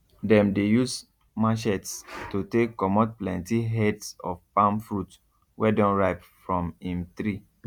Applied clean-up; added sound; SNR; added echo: none; none; none; none.